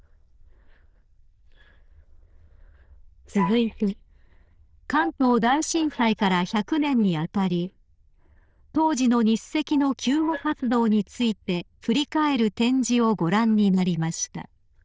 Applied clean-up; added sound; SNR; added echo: neural diffusion model UNIVERSE++.